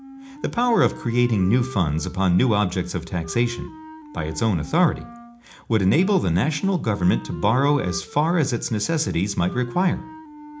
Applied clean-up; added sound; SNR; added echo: none; Wind instrument, woodwind instrument; 18 dB; reverberation time 0.4 s.